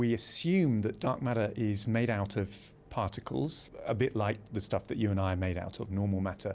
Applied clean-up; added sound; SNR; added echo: none; none; none; none.